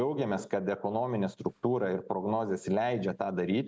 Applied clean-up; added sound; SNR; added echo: none; none; none; none.